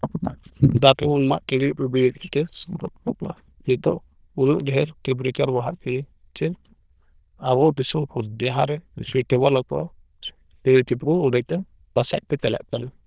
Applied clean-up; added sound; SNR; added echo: neural diffusion model UNIVERSE++.